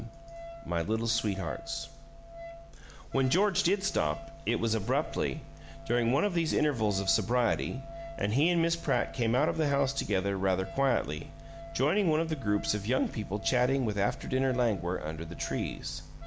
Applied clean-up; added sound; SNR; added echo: none; Wind instrument, woodwind instrument; 18 dB; none.